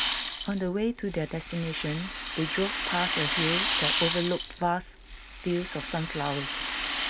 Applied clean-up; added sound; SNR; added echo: none; Rattle (instrument); -3 dB; none.